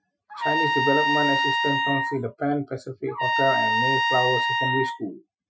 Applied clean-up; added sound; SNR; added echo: classical method Wiener filter.